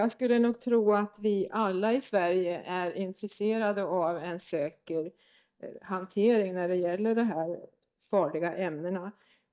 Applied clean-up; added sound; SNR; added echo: neural mask model DeepFilterNet 3.